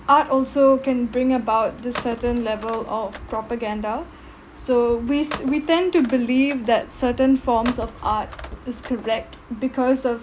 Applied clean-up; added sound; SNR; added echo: none; Telephone; 17 dB; none.